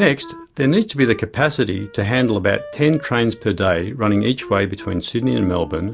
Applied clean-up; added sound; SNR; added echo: none; Wind instrument, woodwind instrument; 19 dB; none.